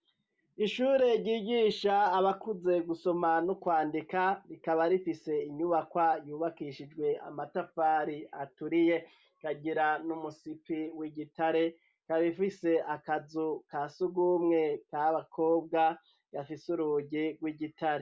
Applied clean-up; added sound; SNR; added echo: none; none; none; none.